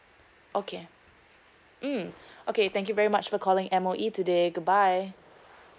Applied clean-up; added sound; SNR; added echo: none; none; none; none.